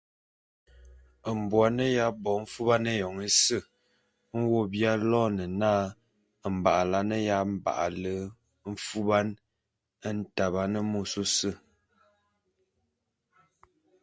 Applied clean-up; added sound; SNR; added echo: none; none; none; none.